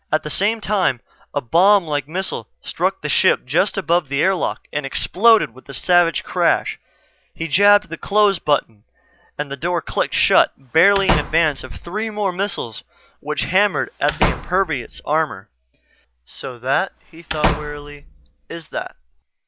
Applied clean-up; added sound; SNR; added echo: none; Slam / Wood; 6 dB; none.